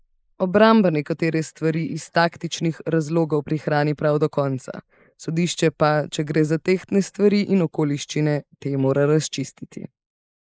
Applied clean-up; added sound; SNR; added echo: neural mask model Resemble Enhance denoiser.